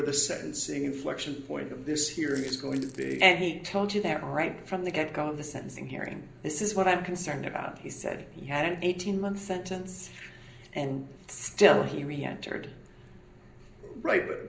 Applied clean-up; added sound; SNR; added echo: none; Coin (dropping); 20 dB; reverberation time 0.5 s.